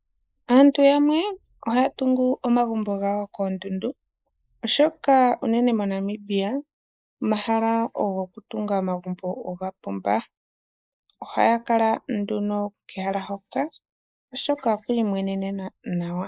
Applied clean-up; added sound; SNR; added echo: neural mask model Resemble Enhance denoiser.